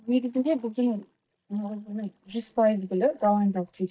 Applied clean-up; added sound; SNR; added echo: neural mask model DeepFilterNet 3.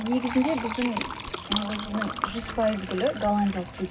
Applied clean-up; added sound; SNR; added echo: none; Fill (with liquid); 6 dB; reverberation time 0.4 s.